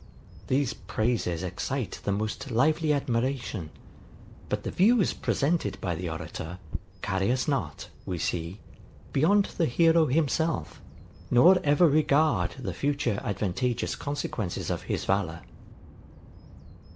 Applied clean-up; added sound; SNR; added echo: none; Bird vocalization, bird call, bird song; 16 dB; none.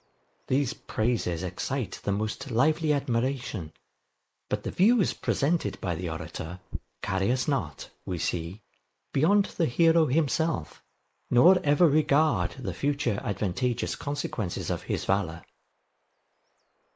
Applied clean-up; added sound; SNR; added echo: neural mask model Resemble Enhance denoiser.